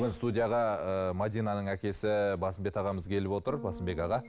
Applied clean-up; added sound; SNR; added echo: none; Bass guitar; 19 dB; none.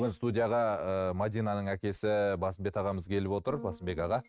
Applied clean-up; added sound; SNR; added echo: neural mask model RNNoise.